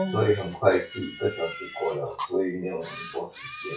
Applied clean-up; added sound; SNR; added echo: classical method WPE with log-MMSE.